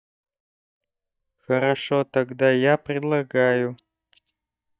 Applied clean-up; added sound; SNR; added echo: neural mask model DeepFilterNet 3.